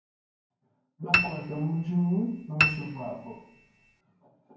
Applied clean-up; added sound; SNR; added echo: none; Piano; -2 dB; reverberation time 0.9 s.